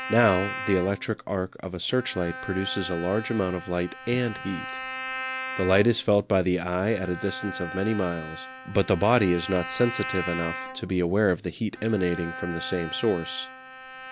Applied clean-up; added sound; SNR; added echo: none; Bowed string instrument; 11 dB; none.